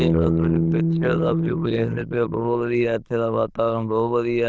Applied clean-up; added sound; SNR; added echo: neural diffusion model UNIVERSE++.